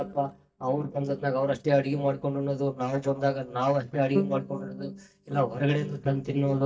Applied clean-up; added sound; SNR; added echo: neural mask model DeepFilterNet 3.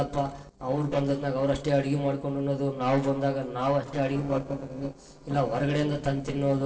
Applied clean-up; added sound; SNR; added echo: neural separator model SepFormer DNS4.